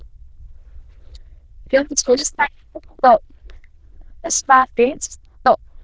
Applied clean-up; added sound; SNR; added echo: neural diffusion model UNIVERSE++.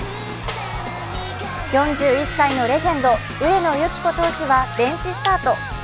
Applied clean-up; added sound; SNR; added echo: none; Crushing + Snare drum; 19 dB; none.